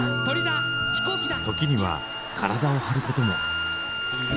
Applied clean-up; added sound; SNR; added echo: none; Piano + Bowed string instrument; 1 dB; none.